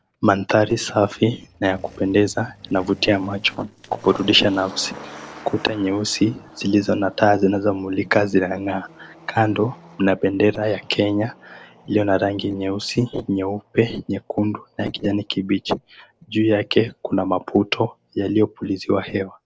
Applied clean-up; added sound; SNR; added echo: neural separator model SepFormer DNS4.